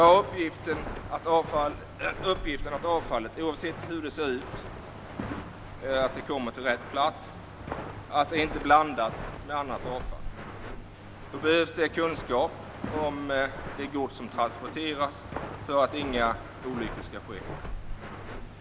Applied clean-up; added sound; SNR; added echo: none; Walk, footsteps; 9 dB; none.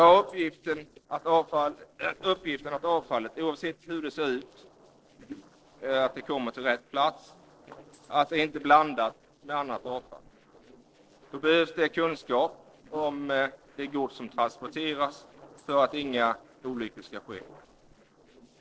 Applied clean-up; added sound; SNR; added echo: neural separator model SepFormer DNS4.